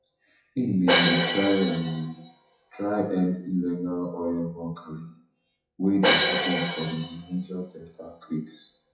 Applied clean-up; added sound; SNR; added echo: classical method WPE with log-MMSE.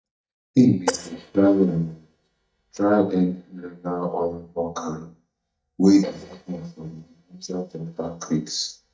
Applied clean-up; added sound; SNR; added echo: neural mask model DeepFilterNet 3.